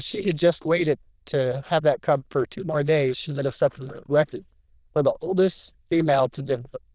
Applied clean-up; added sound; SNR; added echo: neural diffusion model UNIVERSE++.